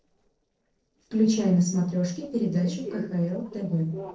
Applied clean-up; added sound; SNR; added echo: neural separator model SepFormer DNS4.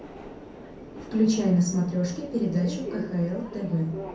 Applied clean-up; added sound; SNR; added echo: none; Subway, metro, underground; 13 dB; reverberation time 0.5 s.